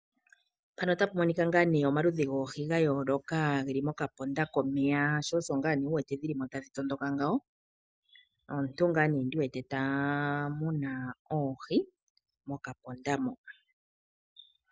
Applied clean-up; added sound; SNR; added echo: none; none; none; none.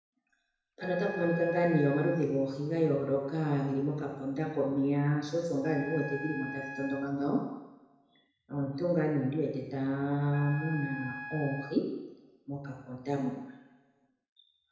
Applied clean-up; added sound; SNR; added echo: none; Wind instrument, woodwind instrument; 12 dB; reverberation time 1.0 s.